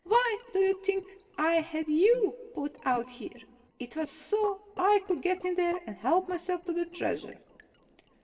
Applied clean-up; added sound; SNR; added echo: neural separator model SepFormer DNS4.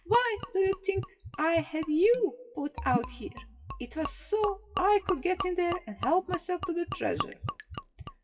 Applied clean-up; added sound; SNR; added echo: classical method WPE with log-MMSE.